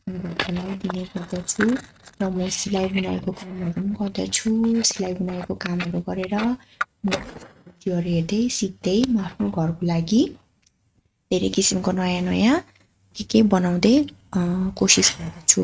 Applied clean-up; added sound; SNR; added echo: neural mask model RNNoise.